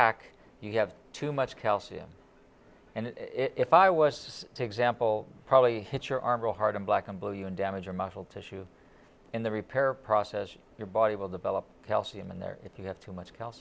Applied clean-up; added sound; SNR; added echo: none; none; none; none.